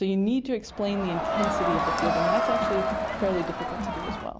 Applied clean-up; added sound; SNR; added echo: none; Crowd; -2 dB; none.